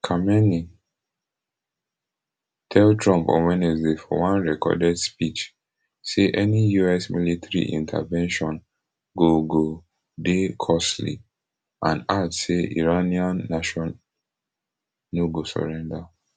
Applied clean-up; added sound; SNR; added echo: none; none; none; none.